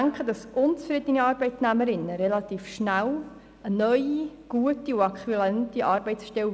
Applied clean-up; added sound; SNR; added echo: none; none; none; none.